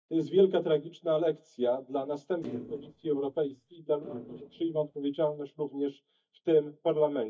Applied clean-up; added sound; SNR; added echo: neural mask model DeepFilterNet 3.